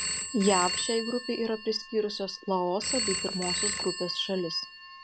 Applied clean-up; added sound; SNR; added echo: none; Telephone; 3 dB; none.